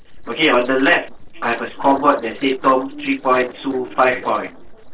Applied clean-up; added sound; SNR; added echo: neural separator model SepFormer DNS4.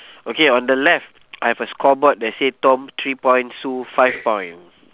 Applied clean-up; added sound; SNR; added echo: none; none; none; none.